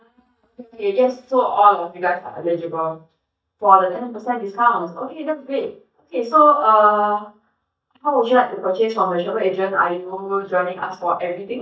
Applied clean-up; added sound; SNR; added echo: neural mask model DeepFilterNet 3.